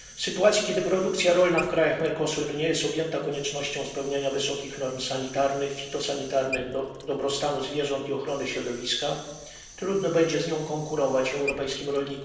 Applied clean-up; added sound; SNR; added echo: none; Sink (filling or washing) / Water tap, faucet; 17 dB; reverberation time 0.9 s.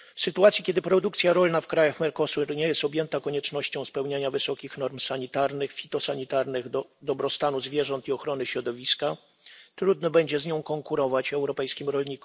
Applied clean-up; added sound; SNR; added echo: none; none; none; none.